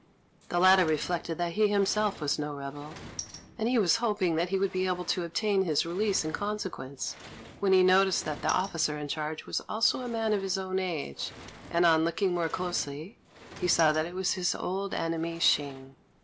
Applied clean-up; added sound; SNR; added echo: none; Sliding door; 19 dB; none.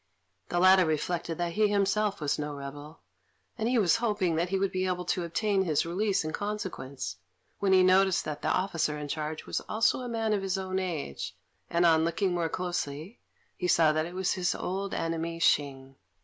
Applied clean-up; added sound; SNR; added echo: none; none; none; none.